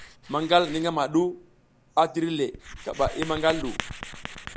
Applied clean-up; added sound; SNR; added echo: none; Writing; 12 dB; none.